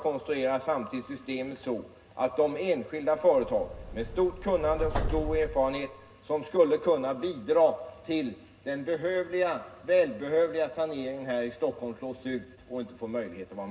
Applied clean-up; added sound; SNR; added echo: none; Subway, metro, underground; 7 dB; reverberation time 0.4 s.